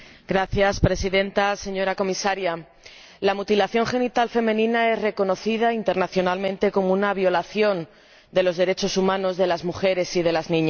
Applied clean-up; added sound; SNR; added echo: none; none; none; none.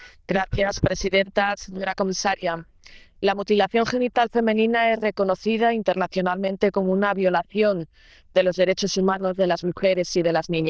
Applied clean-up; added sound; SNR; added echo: neural diffusion model UNIVERSE++.